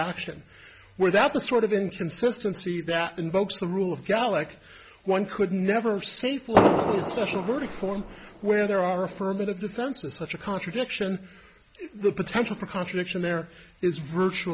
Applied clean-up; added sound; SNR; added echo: none; Fireworks; 0 dB; none.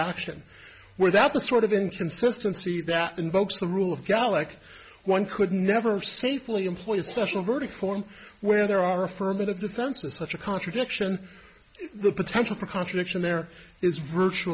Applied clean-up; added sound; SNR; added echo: none; none; none; none.